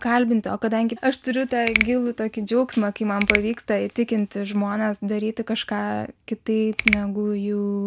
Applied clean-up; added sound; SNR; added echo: none; Finger snapping; 6 dB; none.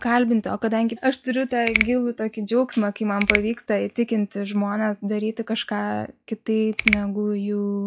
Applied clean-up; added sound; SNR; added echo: classical method log-MMSE.